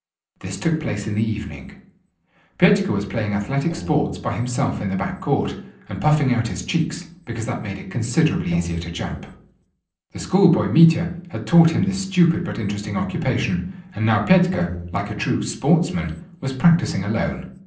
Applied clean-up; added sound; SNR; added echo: neural separator model SepFormer DNS4.